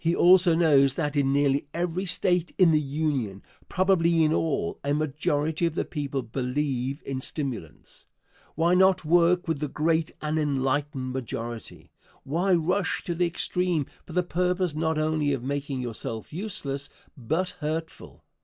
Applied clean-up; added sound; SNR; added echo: none; none; none; none.